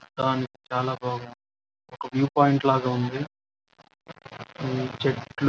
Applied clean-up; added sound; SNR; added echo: none; none; none; none.